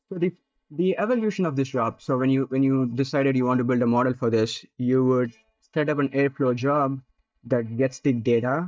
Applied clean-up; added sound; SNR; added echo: neural mask model DeepFilterNet 3.